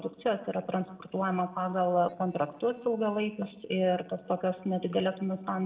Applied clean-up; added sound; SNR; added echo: neural separator model SepFormer DNS4.